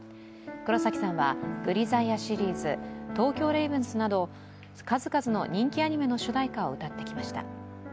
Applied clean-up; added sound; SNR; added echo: none; none; none; none.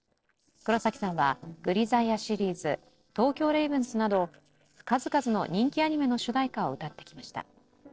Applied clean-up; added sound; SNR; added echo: neural separator model SepFormer DNS4.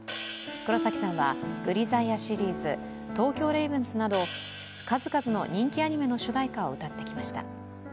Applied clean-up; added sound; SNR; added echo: none; Hi-hat; 13 dB; none.